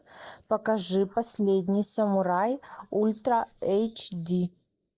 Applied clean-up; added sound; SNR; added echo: neural mask model Resemble Enhance denoiser.